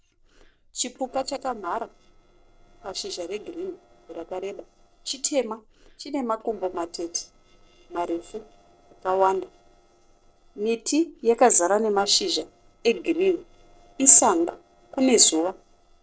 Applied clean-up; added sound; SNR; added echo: neural separator model SepFormer DNS4.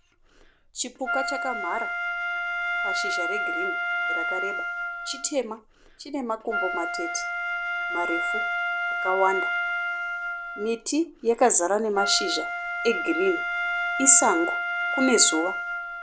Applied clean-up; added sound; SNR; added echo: none; Wind instrument, woodwind instrument; 2 dB; none.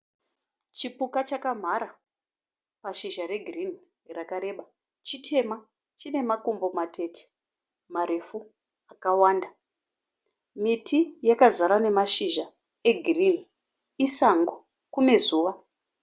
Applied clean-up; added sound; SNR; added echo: none; none; none; none.